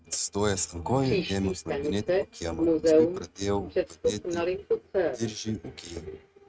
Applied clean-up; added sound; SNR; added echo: neural mask model RNNoise.